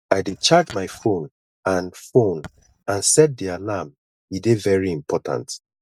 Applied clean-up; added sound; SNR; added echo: neural mask model DeepFilterNet 3.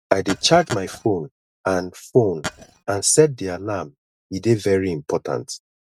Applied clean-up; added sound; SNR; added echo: neural mask model RNNoise.